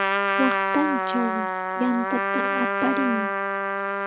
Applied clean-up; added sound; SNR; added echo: none; Trumpet; -3 dB; none.